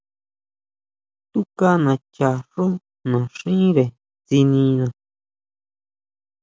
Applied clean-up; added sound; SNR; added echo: none; none; none; none.